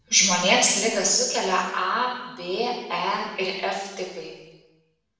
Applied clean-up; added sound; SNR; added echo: none; none; none; reverberation time 1.1 s.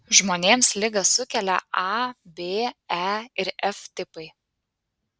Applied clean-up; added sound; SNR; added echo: none; none; none; none.